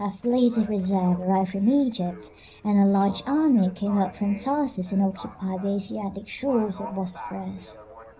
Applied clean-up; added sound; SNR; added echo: none; Livestock, farm animals, working animals; 19 dB; reverberation time 0.5 s.